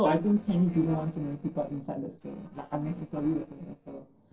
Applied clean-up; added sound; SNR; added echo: neural separator model SepFormer DNS4.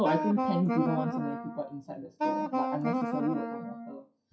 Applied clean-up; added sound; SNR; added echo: classical method WPE with log-MMSE.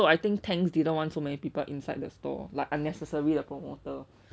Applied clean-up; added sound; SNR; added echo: none; none; none; none.